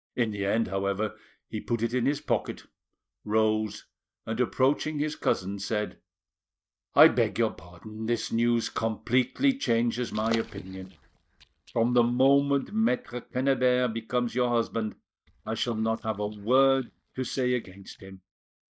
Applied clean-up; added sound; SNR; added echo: neural mask model DeepFilterNet 3.